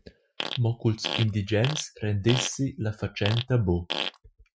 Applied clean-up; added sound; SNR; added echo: classical method Wiener filter.